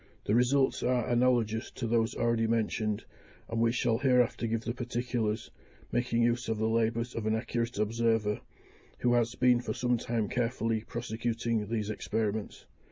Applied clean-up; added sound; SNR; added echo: none; none; none; none.